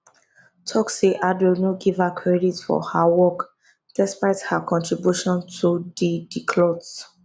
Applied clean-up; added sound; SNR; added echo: none; none; none; none.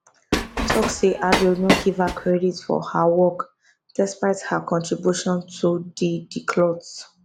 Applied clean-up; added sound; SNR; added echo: none; Train; 1 dB; none.